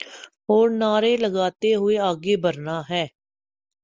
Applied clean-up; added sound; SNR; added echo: none; none; none; none.